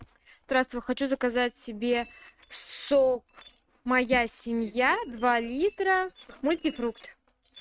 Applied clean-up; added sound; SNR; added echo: neural mask model RNNoise.